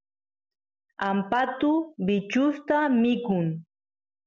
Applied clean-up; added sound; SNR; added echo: none; none; none; none.